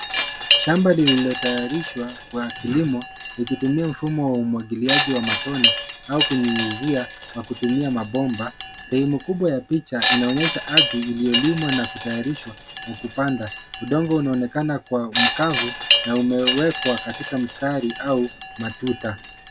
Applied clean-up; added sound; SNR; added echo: none; Wind chime; 4 dB; none.